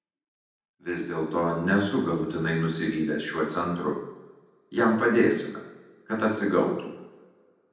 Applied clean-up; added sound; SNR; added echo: none; none; none; reverberation time 0.9 s.